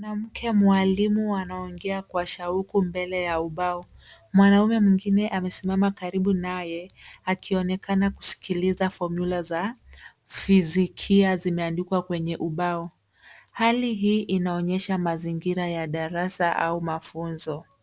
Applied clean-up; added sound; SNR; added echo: none; none; none; none.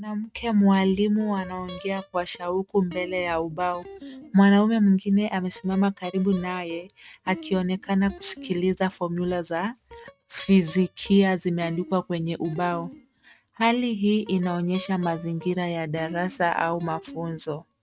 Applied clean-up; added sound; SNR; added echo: neural mask model RNNoise.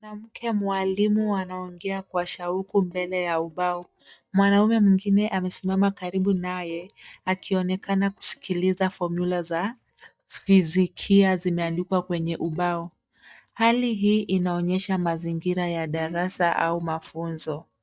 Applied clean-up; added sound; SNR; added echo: neural mask model DeepFilterNet 3.